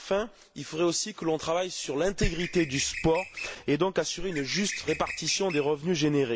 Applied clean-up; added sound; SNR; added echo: none; Bird; 10 dB; none.